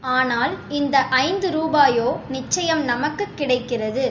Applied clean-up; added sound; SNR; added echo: none; none; none; none.